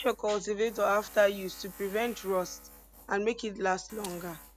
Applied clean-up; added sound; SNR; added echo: none; Tools + Glass; 19 dB; none.